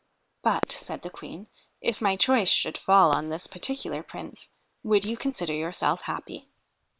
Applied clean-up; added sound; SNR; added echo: neural separator model SepFormer WHAM!.